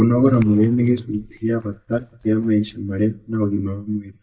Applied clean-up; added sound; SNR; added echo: neural mask model DeepFilterNet 3.